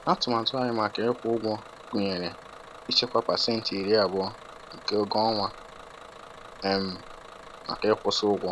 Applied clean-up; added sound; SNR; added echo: none; Bus / Engine; 17 dB; none.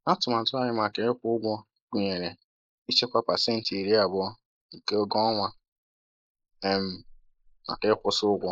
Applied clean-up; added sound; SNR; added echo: neural mask model Resemble Enhance denoiser.